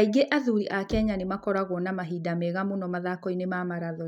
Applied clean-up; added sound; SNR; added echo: none; Knock; 17 dB; none.